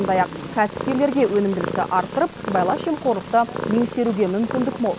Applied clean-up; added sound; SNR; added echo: none; Purr; 9 dB; none.